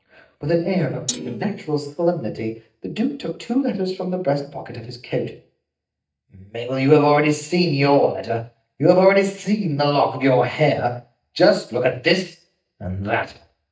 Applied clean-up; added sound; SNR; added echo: neural mask model DeepFilterNet 3.